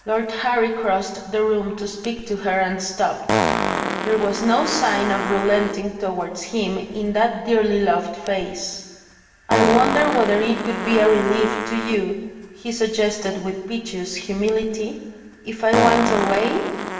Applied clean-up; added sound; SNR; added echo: none; Fart; 6 dB; reverberation time 1.4 s.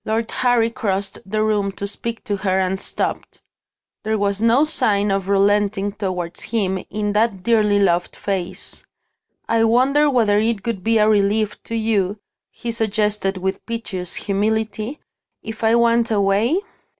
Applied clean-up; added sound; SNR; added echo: none; none; none; none.